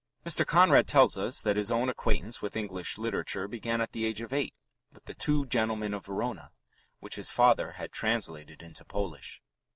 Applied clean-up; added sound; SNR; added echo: none; none; none; none.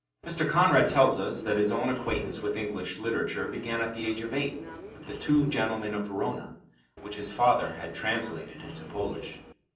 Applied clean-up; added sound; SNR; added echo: none; Subway, metro, underground; 15 dB; reverberation time 0.6 s.